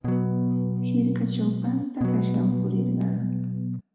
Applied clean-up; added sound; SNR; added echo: none; Electric guitar / Strum; -4 dB; reverberation time 0.9 s.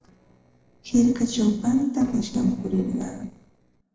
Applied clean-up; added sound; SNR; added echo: neural separator model SepFormer DNS4.